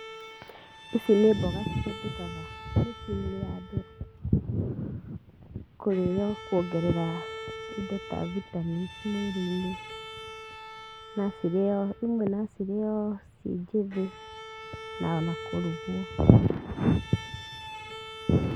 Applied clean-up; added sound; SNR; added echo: none; Bowed string instrument; 14 dB; none.